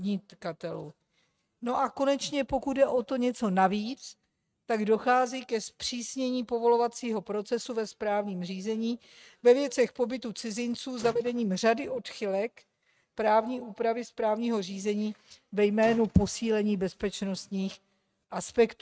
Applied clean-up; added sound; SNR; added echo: neural mask model RNNoise.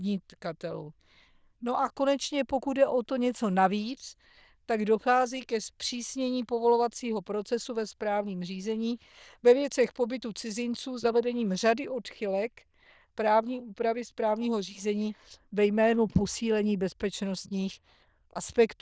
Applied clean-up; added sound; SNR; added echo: neural diffusion model UNIVERSE++.